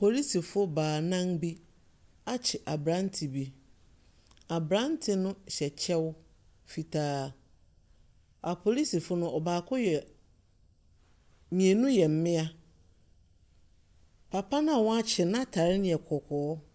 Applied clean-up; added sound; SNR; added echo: none; none; none; none.